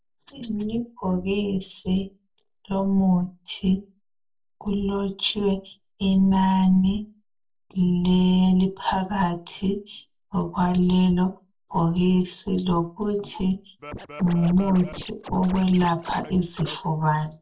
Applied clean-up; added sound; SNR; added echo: neural separator model SepFormer DNS4.